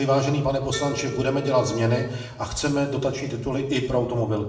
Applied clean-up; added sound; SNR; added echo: none; Wind instrument, woodwind instrument; 14 dB; reverberation time 0.7 s.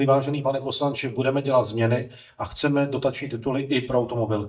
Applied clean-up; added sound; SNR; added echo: neural mask model DeepFilterNet 3.